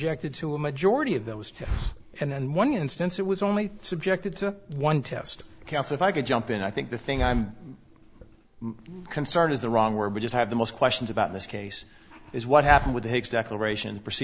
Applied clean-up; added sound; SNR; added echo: none; Hiss; 12 dB; none.